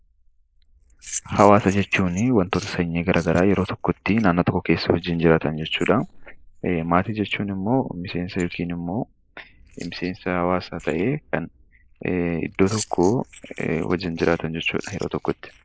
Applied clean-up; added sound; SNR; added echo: neural mask model Resemble Enhance denoiser.